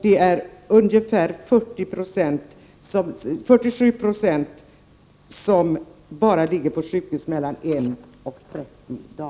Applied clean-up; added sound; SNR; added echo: none; none; none; none.